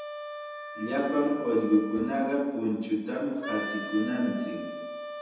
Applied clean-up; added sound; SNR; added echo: none; Wind instrument, woodwind instrument; 10 dB; reverberation time 1.1 s.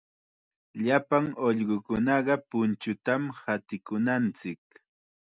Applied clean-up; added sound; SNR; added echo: none; none; none; none.